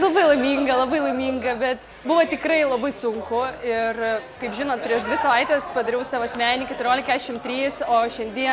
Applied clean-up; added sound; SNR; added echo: none; none; none; none.